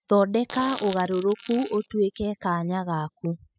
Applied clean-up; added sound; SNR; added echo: classical method spectral subtraction.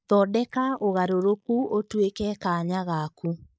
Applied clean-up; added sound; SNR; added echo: neural mask model Resemble Enhance denoiser.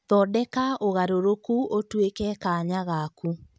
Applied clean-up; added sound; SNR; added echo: none; none; none; none.